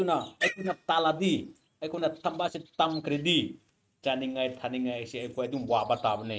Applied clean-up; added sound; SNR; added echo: neural mask model RNNoise.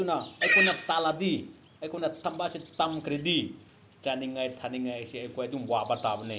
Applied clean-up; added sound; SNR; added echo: none; Livestock, farm animals, working animals; 4 dB; none.